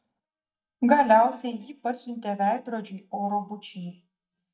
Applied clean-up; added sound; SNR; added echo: neural mask model DeepFilterNet 3.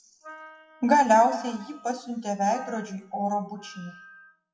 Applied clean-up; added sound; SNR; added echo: classical method WPE with log-MMSE.